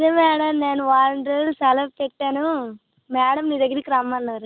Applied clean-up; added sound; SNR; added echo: none; none; none; none.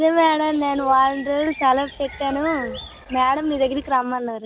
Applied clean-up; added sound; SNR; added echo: none; Bird; 15 dB; none.